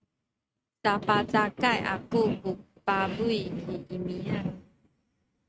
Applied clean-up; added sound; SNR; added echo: neural mask model RNNoise.